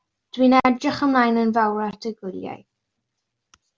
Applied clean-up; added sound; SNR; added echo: none; none; none; none.